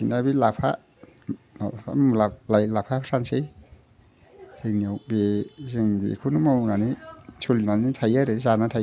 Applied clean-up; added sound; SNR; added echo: none; none; none; none.